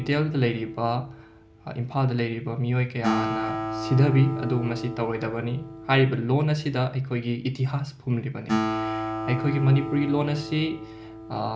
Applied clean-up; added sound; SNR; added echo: none; Acoustic guitar; 7 dB; none.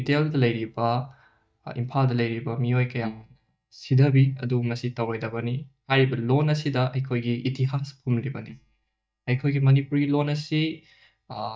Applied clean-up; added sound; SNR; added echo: neural mask model DeepFilterNet 3.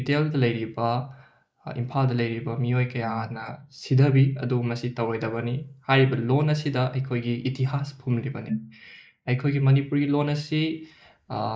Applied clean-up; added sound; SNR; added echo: neural mask model Resemble Enhance denoiser.